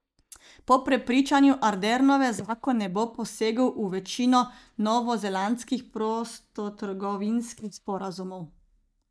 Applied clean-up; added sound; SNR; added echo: neural mask model DeepFilterNet 3.